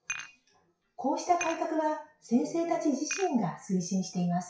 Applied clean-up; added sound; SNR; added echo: classical method WPE with log-MMSE.